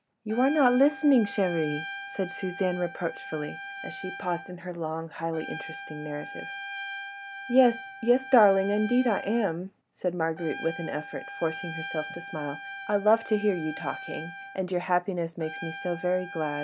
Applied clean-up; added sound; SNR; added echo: none; Trumpet; 12 dB; none.